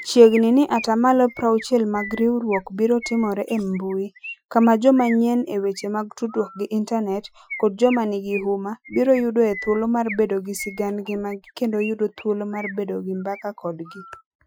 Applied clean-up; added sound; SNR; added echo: classical method Wiener filter.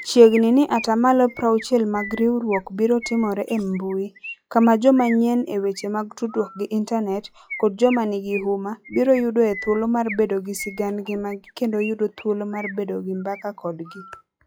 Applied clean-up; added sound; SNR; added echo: classical method log-MMSE.